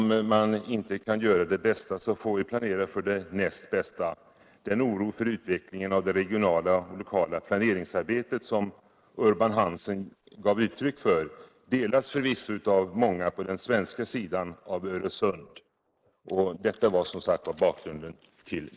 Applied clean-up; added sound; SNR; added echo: neural mask model Resemble Enhance denoiser.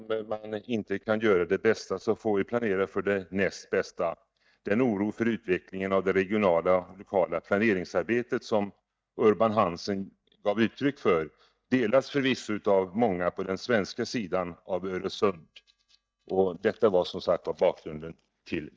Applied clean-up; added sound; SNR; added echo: neural mask model DeepFilterNet 3.